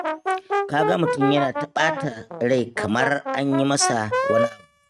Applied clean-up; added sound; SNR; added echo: neural mask model RNNoise.